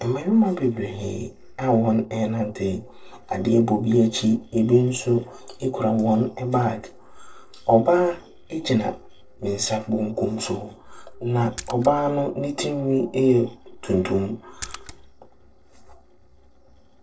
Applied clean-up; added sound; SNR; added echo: neural separator model SepFormer DNS4.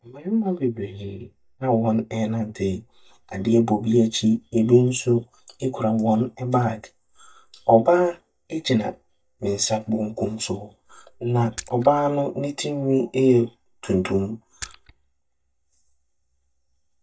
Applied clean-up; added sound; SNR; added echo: neural mask model DeepFilterNet 3.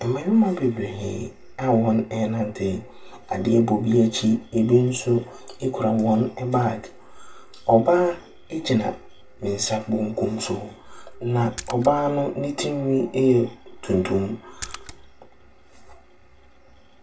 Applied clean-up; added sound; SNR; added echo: none; Splash, splatter; 16 dB; reverberation time 0.1 s.